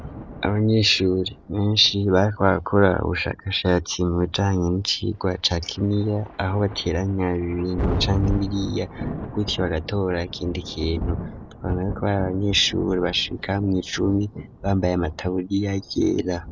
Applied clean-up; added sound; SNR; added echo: none; Thunder; 11 dB; none.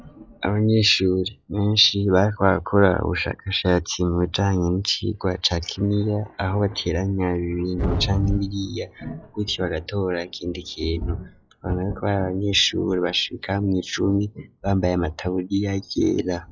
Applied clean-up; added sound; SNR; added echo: classical method log-MMSE.